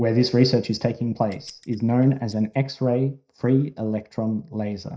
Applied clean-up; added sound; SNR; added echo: neural mask model DeepFilterNet 3.